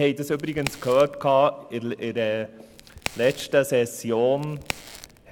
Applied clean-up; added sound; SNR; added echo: none; Crack; 14 dB; none.